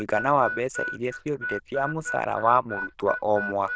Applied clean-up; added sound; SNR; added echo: neural diffusion model UNIVERSE++.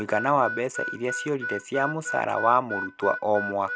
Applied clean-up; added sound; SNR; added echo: none; Harmonica; 7 dB; none.